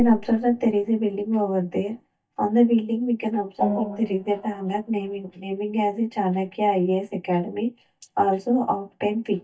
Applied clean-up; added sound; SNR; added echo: neural mask model DeepFilterNet 3.